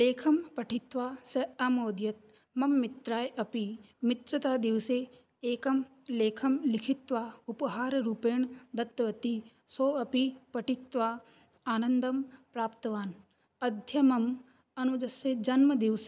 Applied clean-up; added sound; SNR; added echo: none; none; none; none.